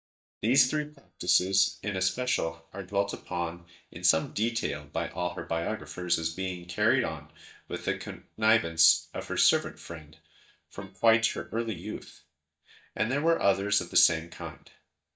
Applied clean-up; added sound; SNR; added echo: neural mask model DeepFilterNet 3.